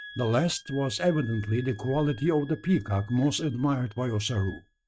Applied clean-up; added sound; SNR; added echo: neural mask model RNNoise.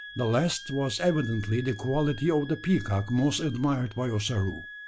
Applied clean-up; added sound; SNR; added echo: none; Wind instrument, woodwind instrument; 17 dB; none.